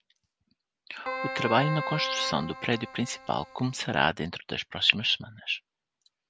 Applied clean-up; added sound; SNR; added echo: none; Keyboard (musical); 6 dB; none.